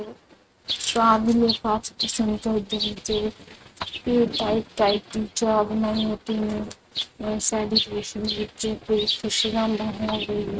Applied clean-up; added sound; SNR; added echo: neural mask model RNNoise.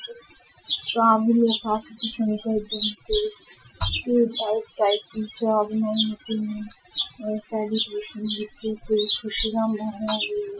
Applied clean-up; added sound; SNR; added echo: classical method Wiener filter.